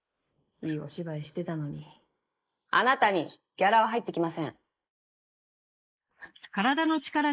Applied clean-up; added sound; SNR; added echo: neural mask model Resemble Enhance denoiser.